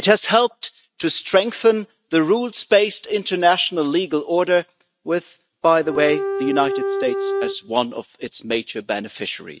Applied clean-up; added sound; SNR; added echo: neural mask model RNNoise.